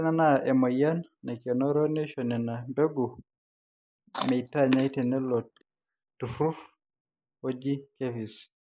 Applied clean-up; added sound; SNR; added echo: neural mask model Resemble Enhance denoiser.